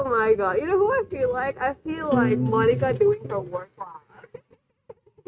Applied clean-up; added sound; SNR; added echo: neural mask model RNNoise.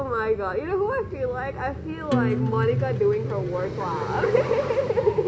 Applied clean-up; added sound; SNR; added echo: none; Acoustic guitar; 3 dB; none.